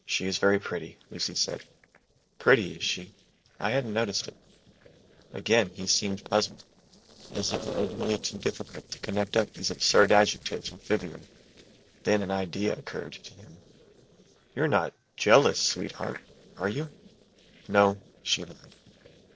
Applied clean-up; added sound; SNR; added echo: neural separator model SepFormer DNS4.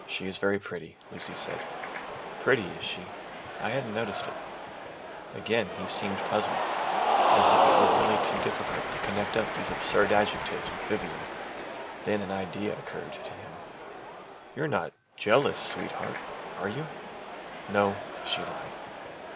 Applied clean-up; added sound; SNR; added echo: none; Cheering; -1 dB; none.